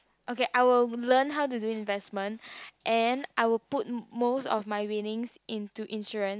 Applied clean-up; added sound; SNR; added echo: none; none; none; none.